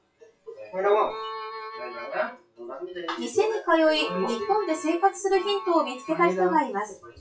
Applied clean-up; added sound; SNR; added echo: classical method WPE with log-MMSE.